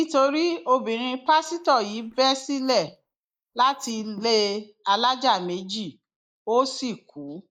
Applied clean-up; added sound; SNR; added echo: neural mask model Resemble Enhance denoiser.